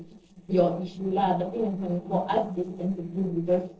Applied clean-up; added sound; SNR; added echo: neural separator model SepFormer DNS4.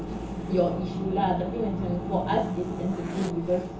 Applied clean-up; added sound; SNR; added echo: none; Zipper (clothing); 17 dB; reverberation time 0.7 s.